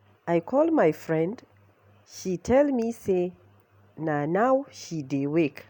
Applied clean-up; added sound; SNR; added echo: none; none; none; none.